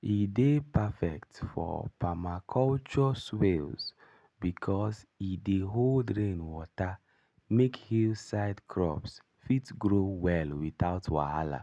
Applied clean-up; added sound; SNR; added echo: none; none; none; none.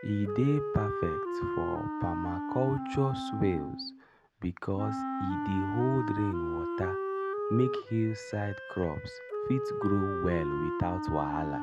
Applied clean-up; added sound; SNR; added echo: none; Wind instrument, woodwind instrument; 3 dB; none.